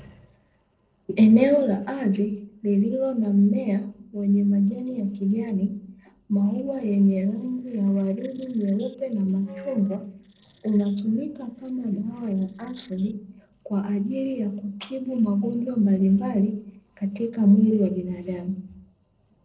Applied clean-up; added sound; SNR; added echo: neural separator model SepFormer DNS4.